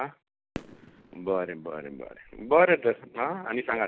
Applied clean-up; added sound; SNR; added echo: none; Fireworks; 18 dB; none.